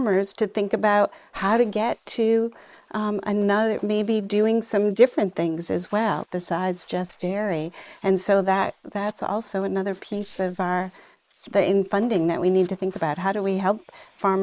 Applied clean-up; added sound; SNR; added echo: neural mask model Resemble Enhance denoiser.